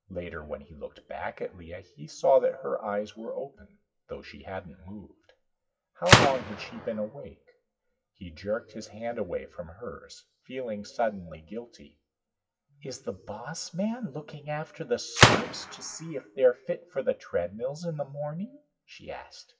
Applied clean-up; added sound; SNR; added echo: classical method WPE with log-MMSE.